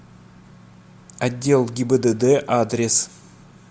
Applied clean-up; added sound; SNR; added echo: none; none; none; none.